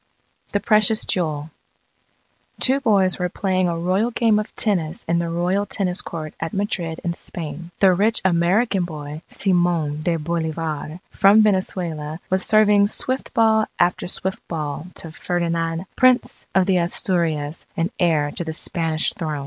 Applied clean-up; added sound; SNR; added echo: none; none; none; none.